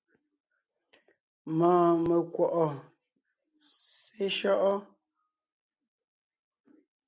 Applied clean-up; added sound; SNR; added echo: none; none; none; none.